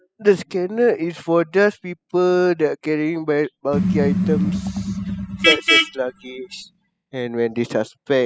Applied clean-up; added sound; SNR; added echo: classical method spectral subtraction.